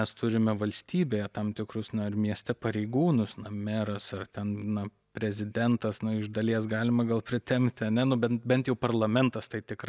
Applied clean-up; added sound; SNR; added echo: none; none; none; none.